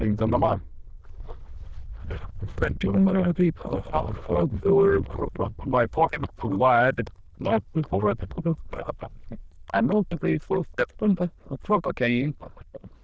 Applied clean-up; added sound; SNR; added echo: neural diffusion model UNIVERSE++.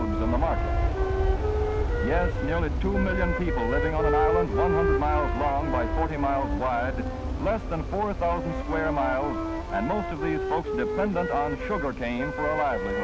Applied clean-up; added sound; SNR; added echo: none; Wind instrument, woodwind instrument + Aircraft; -2 dB; none.